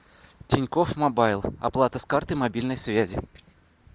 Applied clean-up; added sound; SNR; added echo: none; none; none; none.